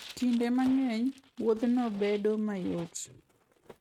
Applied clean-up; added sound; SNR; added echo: neural mask model RNNoise.